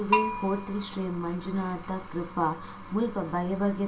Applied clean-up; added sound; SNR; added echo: none; Bell; 4 dB; reverberation time 0.2 s.